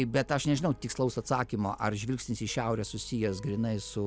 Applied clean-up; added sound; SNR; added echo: none; none; none; none.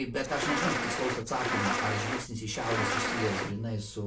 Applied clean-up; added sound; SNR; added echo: none; Insect; -1 dB; reverberation time 0.2 s.